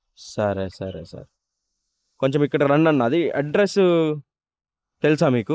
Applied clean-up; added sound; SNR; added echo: neural mask model Resemble Enhance denoiser.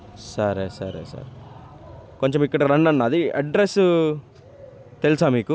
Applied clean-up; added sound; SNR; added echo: none; none; none; none.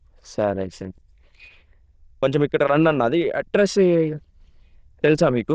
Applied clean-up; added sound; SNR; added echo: neural diffusion model UNIVERSE++.